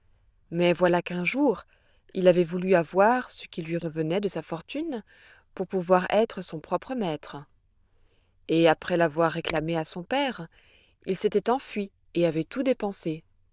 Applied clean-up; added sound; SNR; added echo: neural diffusion model UNIVERSE++.